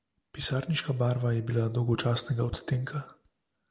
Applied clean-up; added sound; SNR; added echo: none; none; none; none.